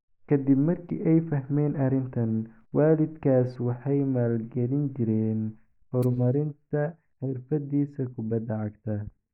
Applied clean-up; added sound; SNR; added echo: neural mask model DeepFilterNet 3.